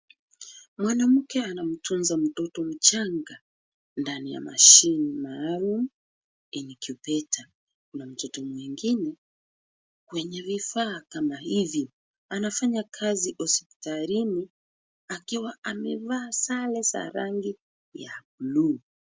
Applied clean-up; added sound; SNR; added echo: none; none; none; none.